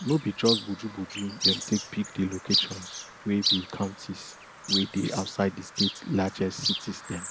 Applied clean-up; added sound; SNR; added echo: none; Chirp, tweet; 3 dB; none.